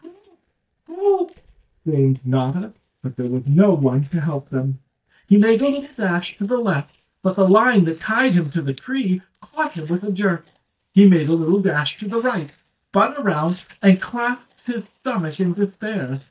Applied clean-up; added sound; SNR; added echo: neural mask model DeepFilterNet 3.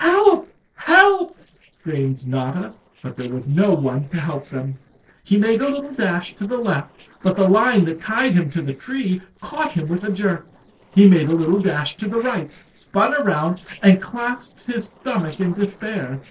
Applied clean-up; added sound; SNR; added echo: neural separator model SepFormer DNS4.